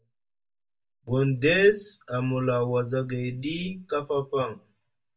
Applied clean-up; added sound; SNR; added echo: none; none; none; reverberation time 0.2 s.